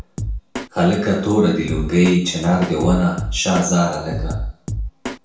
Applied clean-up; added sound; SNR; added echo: none; Drum kit; 9 dB; reverberation time 0.6 s.